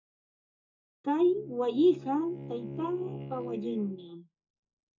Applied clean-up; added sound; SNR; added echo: neural mask model DeepFilterNet 3.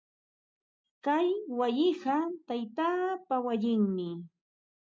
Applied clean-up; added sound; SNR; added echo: none; none; none; none.